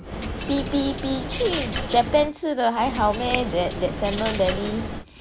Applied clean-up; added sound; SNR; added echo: none; Coin (dropping); 6 dB; none.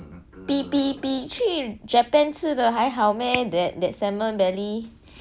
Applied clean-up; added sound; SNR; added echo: none; none; none; none.